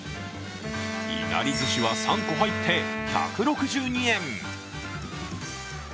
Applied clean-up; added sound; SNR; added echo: none; Wind instrument, woodwind instrument; 4 dB; none.